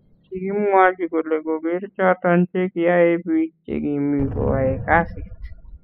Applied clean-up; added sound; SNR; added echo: classical method spectral subtraction.